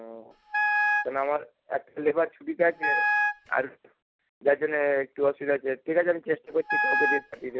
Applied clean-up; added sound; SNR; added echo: none; Wind instrument, woodwind instrument; -2 dB; none.